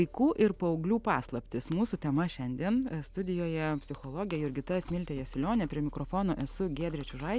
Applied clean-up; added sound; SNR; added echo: none; Fireworks; 16 dB; none.